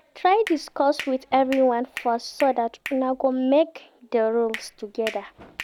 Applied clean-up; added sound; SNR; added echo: none; Hands; 17 dB; none.